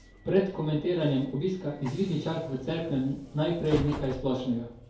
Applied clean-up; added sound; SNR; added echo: none; Train; 14 dB; reverberation time 2.3 s.